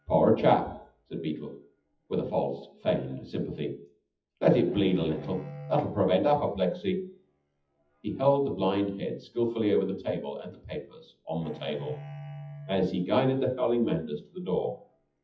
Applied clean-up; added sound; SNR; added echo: classical method WPE with log-MMSE.